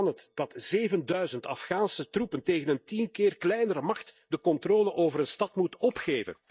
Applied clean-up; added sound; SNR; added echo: neural mask model DeepFilterNet 3.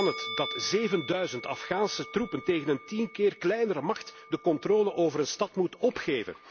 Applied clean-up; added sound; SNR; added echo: none; Musical instrument; 14 dB; none.